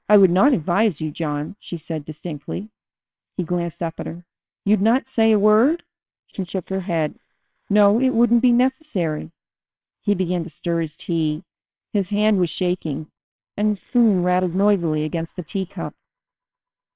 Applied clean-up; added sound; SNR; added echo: neural separator model SepFormer WHAMR!.